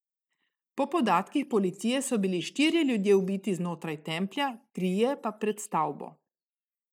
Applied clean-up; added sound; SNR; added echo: neural mask model DeepFilterNet 3.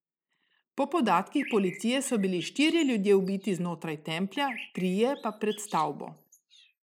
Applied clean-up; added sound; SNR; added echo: neural mask model Resemble Enhance denoiser.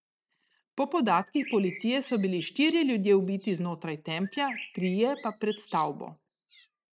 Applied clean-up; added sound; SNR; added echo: neural mask model RNNoise.